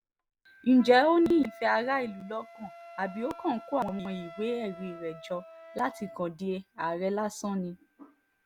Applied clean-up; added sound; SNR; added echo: none; Wind instrument, woodwind instrument; 20 dB; none.